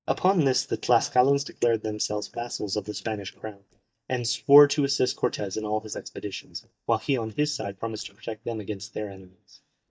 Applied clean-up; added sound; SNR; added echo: neural mask model DeepFilterNet 3.